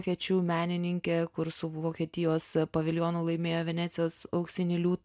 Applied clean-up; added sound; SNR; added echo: none; none; none; none.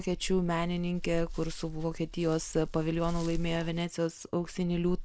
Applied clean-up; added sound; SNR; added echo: none; Dog; 7 dB; none.